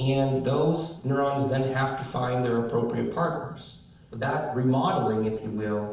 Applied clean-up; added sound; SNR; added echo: none; none; none; reverberation time 0.7 s.